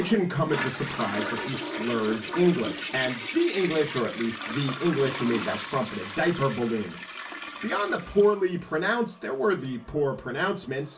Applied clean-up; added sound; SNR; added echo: none; Toilet flush; 8 dB; reverberation time 0.2 s.